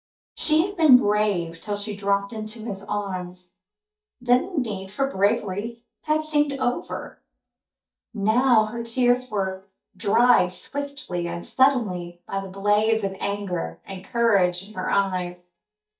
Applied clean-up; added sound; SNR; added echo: neural mask model DeepFilterNet 3.